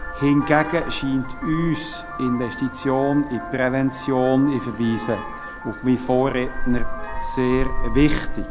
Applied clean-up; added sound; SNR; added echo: none; Vehicle horn, car horn, honking; 5 dB; none.